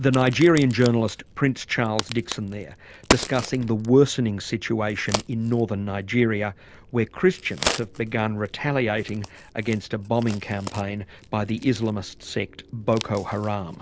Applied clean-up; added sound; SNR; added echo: none; Crack; 11 dB; none.